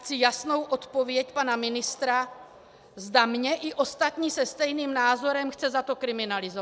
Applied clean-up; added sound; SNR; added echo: none; none; none; none.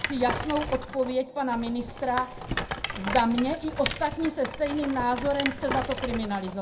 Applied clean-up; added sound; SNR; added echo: none; Rattle; 6 dB; reverberation time 0.2 s.